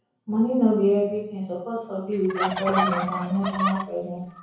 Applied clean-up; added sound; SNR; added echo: none; Fowl; 4 dB; reverberation time 0.6 s.